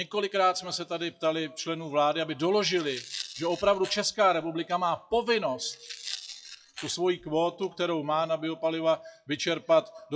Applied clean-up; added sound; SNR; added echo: classical method WPE with log-MMSE.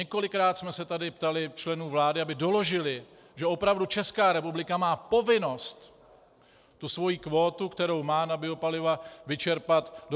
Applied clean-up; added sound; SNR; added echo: none; none; none; none.